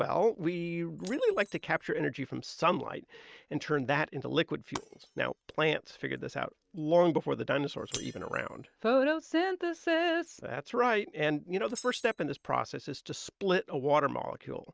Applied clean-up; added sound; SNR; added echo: neural mask model RNNoise.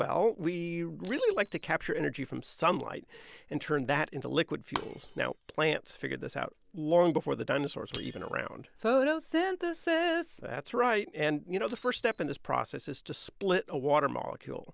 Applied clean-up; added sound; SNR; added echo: none; Shatter; 18 dB; none.